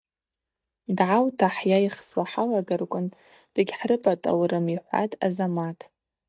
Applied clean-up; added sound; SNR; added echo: neural mask model DeepFilterNet 3.